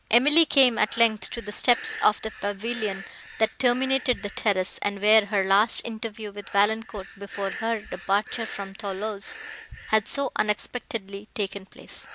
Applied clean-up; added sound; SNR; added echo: none; Breathing; 17 dB; none.